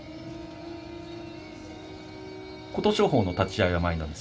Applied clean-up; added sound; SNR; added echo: none; Wind instrument, woodwind instrument; 17 dB; reverberation time 0.2 s.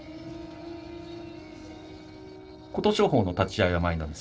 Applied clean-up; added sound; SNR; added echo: neural separator model SepFormer DNS4.